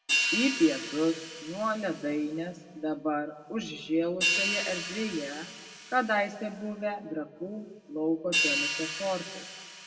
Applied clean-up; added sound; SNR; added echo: none; Hi-hat; 3 dB; reverberation time 1.1 s.